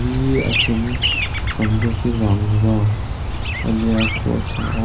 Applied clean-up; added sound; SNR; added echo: none; Chirp, tweet; 2 dB; reverberation time 0.5 s.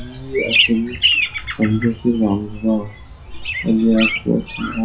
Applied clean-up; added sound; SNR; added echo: classical method WPE with log-MMSE.